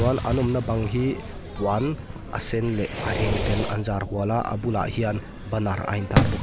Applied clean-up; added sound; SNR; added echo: none; Fireworks; 3 dB; none.